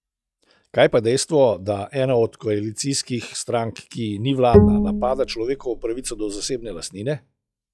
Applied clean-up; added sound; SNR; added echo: classical method log-MMSE.